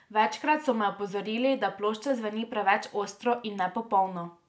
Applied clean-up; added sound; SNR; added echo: none; none; none; none.